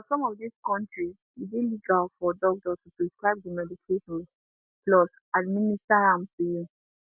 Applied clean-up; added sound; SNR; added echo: none; none; none; none.